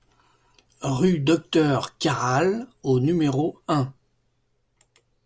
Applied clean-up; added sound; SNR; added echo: none; none; none; none.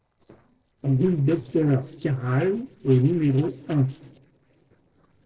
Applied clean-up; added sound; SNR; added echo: neural separator model SepFormer DNS4.